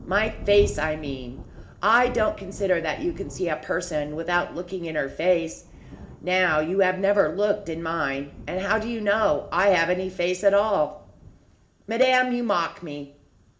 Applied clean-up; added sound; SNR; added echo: none; Thunder; 16 dB; reverberation time 0.4 s.